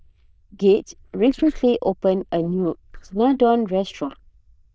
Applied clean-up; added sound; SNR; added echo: neural diffusion model UNIVERSE++.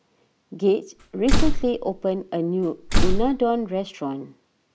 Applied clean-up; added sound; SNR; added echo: none; Slam; -4 dB; none.